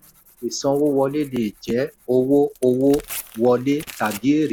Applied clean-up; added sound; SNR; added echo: none; Tearing; 20 dB; none.